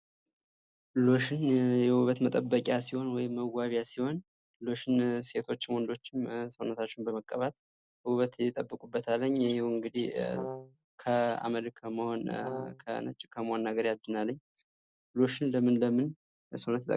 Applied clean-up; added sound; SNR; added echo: neural separator model SepFormer DNS4.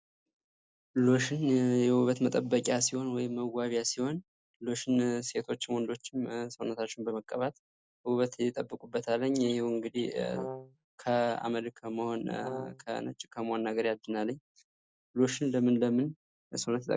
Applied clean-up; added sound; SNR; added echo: none; Brass instrument; 10 dB; none.